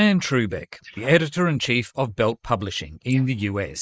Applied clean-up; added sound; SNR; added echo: neural mask model Resemble Enhance denoiser.